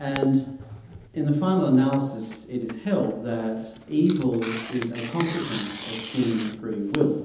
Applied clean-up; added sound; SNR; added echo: none; Tearing; 11 dB; reverberation time 0.9 s.